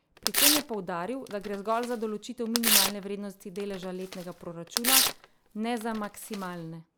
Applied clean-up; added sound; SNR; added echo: none; Tearing; -3 dB; none.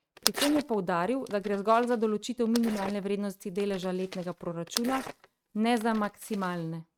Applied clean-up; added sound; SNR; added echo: neural mask model RNNoise.